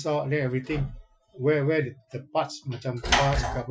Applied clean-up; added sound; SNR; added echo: classical method Wiener filter.